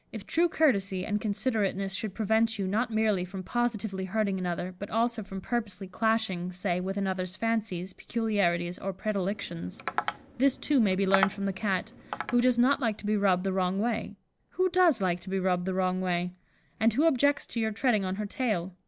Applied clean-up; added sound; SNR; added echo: none; Tap; 8 dB; none.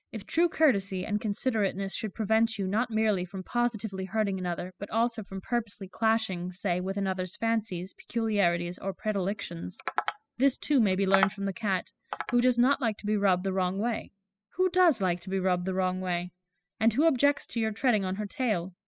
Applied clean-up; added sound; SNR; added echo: classical method spectral subtraction.